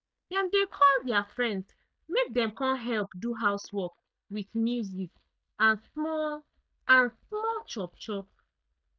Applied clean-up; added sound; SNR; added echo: neural mask model DeepFilterNet 3.